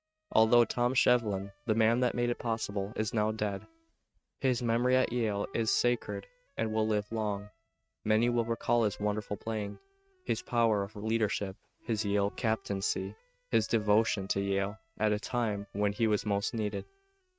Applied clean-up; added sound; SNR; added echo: neural mask model RNNoise.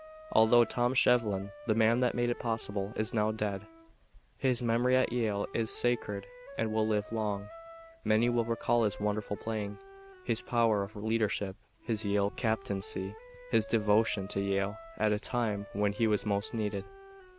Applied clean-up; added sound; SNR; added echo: none; Wind instrument, woodwind instrument; 18 dB; none.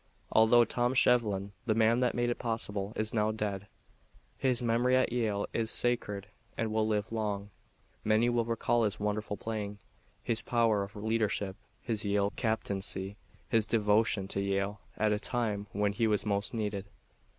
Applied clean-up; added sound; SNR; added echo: none; none; none; none.